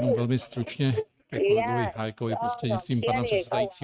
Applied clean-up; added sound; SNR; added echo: neural mask model RNNoise.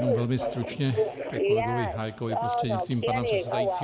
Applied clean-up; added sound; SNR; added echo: none; Telephone; -2 dB; none.